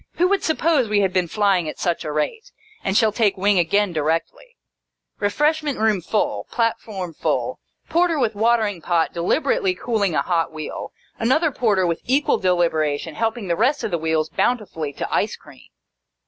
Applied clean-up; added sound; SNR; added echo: none; none; none; none.